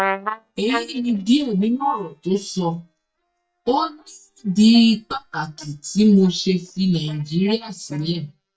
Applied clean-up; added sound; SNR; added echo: neural mask model DeepFilterNet 3.